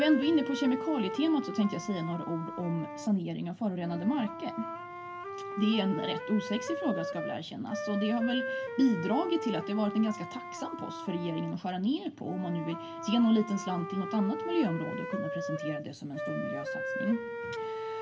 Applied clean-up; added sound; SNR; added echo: none; Wind instrument, woodwind instrument; 7 dB; reverberation time 0.2 s.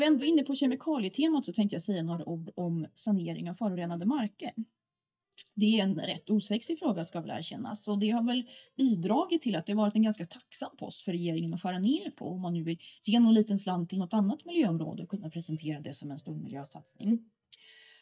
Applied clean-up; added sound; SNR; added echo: neural mask model DeepFilterNet 3.